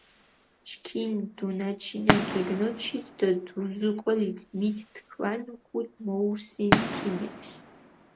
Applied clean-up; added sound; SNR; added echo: none; Fireworks; 3 dB; none.